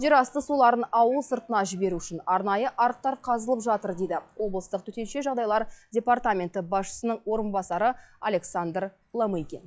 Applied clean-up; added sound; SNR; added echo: classical method log-MMSE.